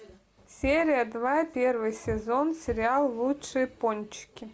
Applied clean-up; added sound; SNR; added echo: none; none; none; none.